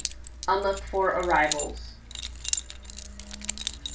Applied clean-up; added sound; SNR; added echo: none; Keys jangling; 7 dB; reverberation time 0.2 s.